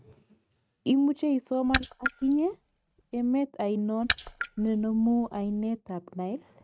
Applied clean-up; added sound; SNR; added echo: neural mask model RNNoise.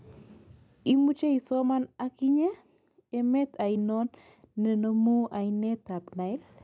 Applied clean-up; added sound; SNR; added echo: none; none; none; none.